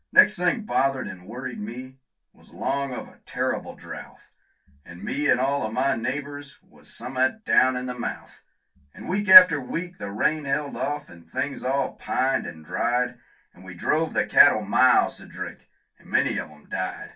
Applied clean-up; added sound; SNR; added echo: none; none; none; reverberation time 0.2 s.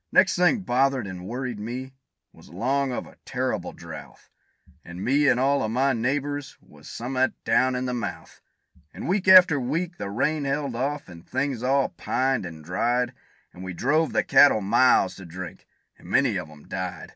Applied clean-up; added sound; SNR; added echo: none; none; none; none.